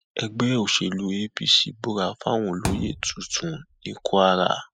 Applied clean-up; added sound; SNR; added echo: classical method spectral subtraction.